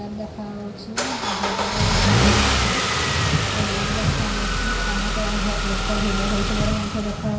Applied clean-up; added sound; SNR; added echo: none; Engine starting / Car; -5 dB; reverberation time 0.5 s.